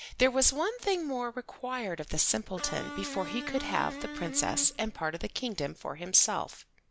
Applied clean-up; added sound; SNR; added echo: none; Electric guitar; 10 dB; none.